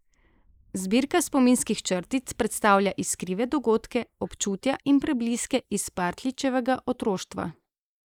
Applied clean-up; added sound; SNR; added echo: neural mask model Resemble Enhance denoiser.